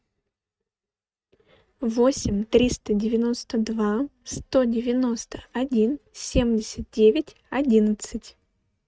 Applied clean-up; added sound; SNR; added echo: neural mask model RNNoise.